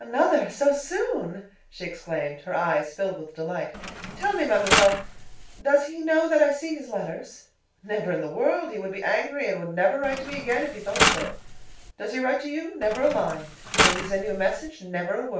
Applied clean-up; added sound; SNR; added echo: none; Mechanisms; 1 dB; reverberation time 0.3 s.